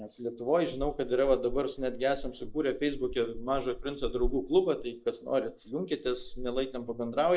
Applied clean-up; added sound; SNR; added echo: neural mask model Resemble Enhance denoiser.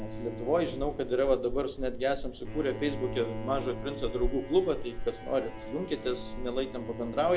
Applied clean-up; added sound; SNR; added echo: none; Fire + Bowed string instrument; 6 dB; none.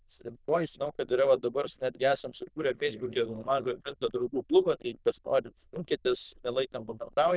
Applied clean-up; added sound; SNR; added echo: neural diffusion model UNIVERSE++.